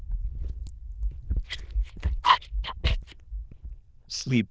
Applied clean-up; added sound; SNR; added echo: neural diffusion model UNIVERSE++.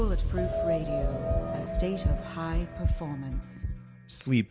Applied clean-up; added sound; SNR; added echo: none; none; none; none.